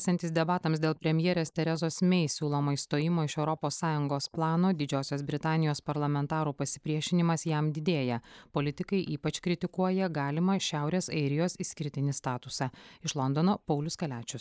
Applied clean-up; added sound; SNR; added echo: neural mask model Resemble Enhance denoiser.